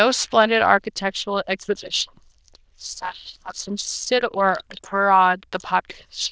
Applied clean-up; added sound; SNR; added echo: neural diffusion model UNIVERSE++.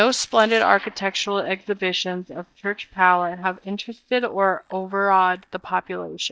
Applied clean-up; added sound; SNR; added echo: neural mask model DeepFilterNet 3.